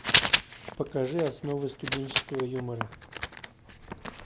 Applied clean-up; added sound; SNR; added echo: none; Writing; -5 dB; none.